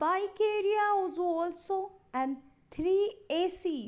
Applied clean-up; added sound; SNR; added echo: none; none; none; none.